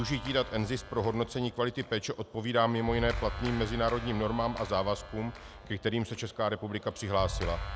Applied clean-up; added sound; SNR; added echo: none; Clapping; 10 dB; none.